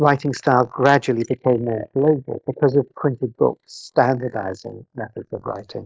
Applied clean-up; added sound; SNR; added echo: neural mask model Resemble Enhance denoiser.